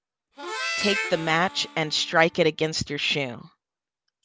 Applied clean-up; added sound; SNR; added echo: none; Harmonica; 8 dB; none.